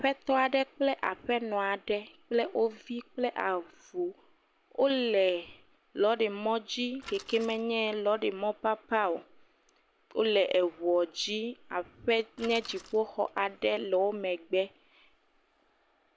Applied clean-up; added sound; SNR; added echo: none; Bicycle; 20 dB; none.